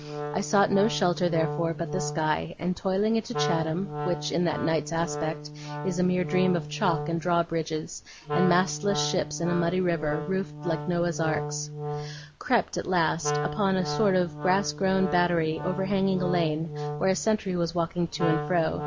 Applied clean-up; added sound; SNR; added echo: none; Wind instrument, woodwind instrument; 7 dB; none.